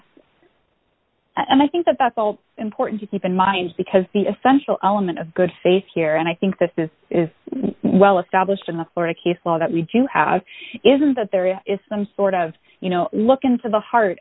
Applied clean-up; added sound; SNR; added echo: none; none; none; none.